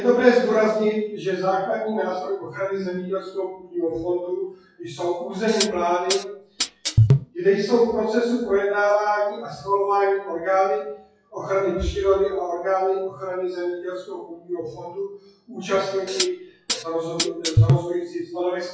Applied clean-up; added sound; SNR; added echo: classical method WPE with log-MMSE.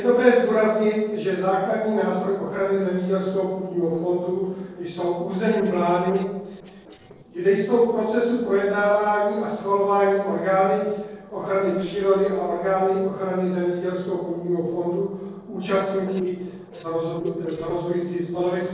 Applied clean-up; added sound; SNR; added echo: neural separator model SepFormer DNS4.